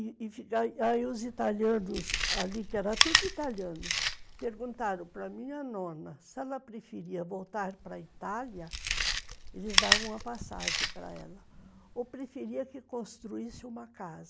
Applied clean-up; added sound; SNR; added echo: none; Chewing, mastication; -1 dB; none.